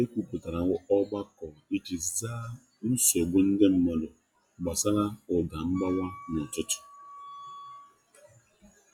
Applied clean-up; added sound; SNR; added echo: classical method log-MMSE.